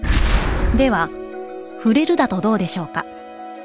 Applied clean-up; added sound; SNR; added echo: none; Boom; 1 dB; none.